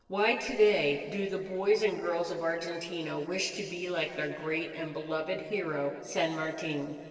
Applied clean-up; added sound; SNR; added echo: neural separator model SepFormer DNS4.